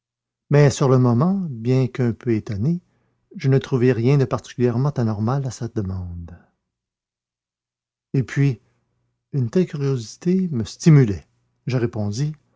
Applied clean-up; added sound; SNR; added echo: none; none; none; none.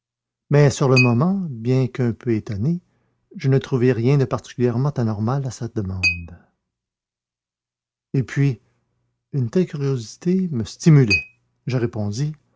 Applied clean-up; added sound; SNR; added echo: none; Chink, clink; 12 dB; none.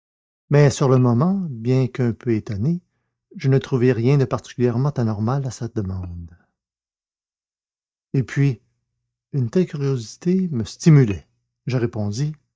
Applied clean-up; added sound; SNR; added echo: neural mask model DeepFilterNet 3.